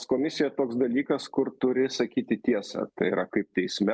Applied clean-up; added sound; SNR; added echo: none; none; none; none.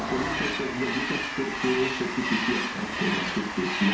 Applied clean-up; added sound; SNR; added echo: none; Train; 1 dB; reverberation time 0.6 s.